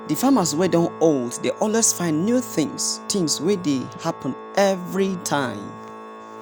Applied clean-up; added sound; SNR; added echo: none; Organ; 15 dB; none.